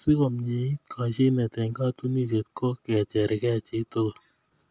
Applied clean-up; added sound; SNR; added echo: none; none; none; none.